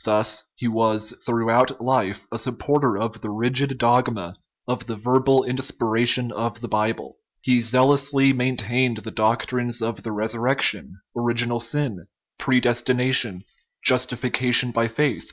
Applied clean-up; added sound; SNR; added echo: none; none; none; none.